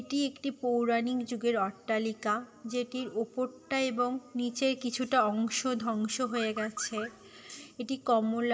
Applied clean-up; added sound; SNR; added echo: none; Car; 12 dB; reverberation time 1.0 s.